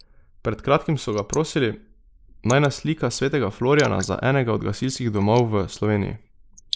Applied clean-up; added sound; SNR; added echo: neural mask model Resemble Enhance denoiser.